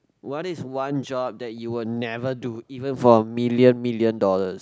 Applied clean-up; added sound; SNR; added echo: none; none; none; none.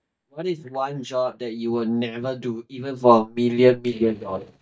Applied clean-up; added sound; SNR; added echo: neural mask model DeepFilterNet 3.